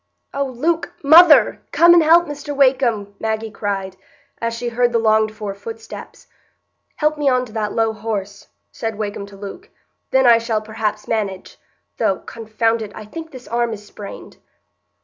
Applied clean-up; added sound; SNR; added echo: none; none; none; none.